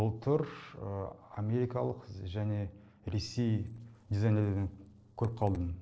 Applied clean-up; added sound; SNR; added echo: neural separator model SepFormer DNS4.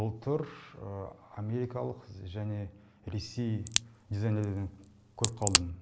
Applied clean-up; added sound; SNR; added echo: none; Crack; -1 dB; none.